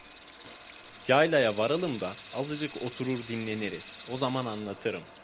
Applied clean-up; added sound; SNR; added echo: none; Sink (filling or washing) / Water tap, faucet; 15 dB; none.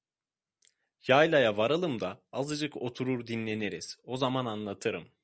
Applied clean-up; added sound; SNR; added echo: none; none; none; none.